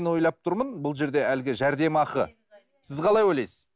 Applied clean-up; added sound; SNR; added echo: none; none; none; none.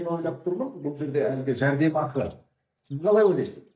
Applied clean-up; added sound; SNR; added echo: neural mask model DeepFilterNet 3.